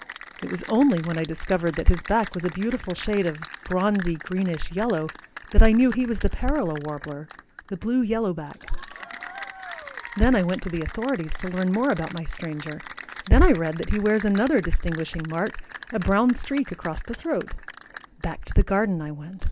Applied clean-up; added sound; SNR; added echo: none; Applause / Cheering; 17 dB; none.